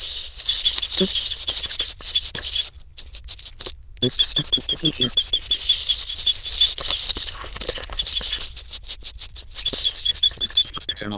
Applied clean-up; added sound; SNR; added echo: neural diffusion model UNIVERSE++.